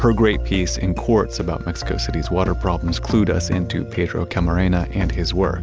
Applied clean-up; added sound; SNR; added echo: none; none; none; none.